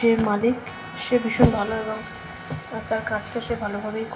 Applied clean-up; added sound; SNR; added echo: none; Trumpet; 19 dB; reverberation time 0.7 s.